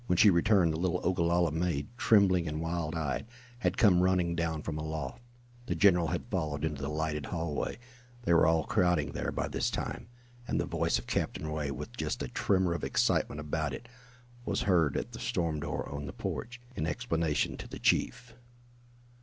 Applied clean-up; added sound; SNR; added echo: none; none; none; none.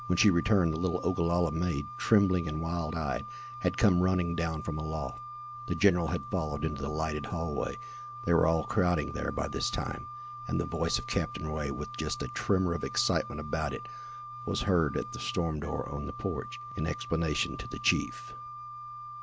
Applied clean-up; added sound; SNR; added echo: none; Wind instrument, woodwind instrument; 12 dB; none.